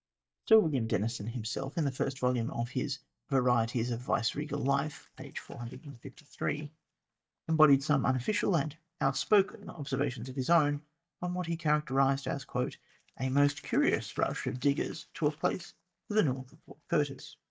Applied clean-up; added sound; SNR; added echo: neural mask model DeepFilterNet 3.